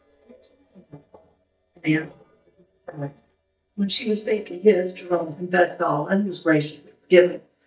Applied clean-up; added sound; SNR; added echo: neural mask model DeepFilterNet 3.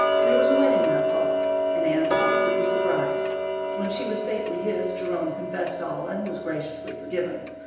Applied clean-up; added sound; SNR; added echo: none; Tick-tock; -4 dB; reverberation time 0.9 s.